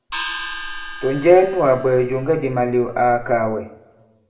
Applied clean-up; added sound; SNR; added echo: none; Gong; 12 dB; reverberation time 0.7 s.